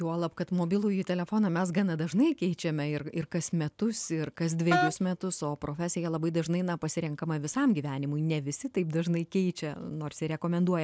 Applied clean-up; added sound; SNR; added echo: none; Wind instrument, woodwind instrument; 1 dB; none.